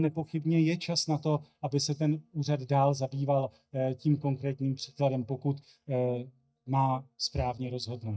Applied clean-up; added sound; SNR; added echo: neural mask model DeepFilterNet 3.